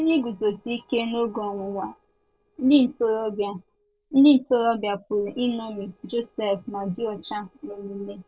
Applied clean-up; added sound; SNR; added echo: neural separator model SepFormer DNS4.